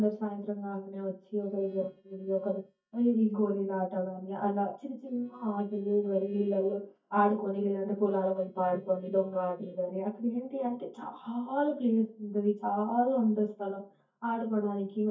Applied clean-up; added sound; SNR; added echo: neural mask model DeepFilterNet 3.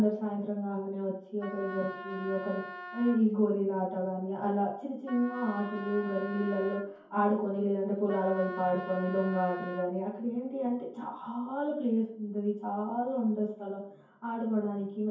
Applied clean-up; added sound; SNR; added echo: none; Wind instrument, woodwind instrument; 12 dB; reverberation time 0.6 s.